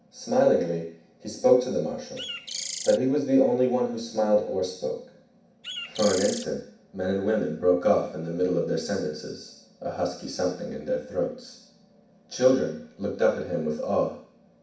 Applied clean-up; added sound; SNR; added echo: none; Bird; 8 dB; reverberation time 0.6 s.